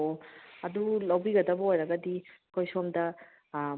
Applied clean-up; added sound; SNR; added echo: none; none; none; none.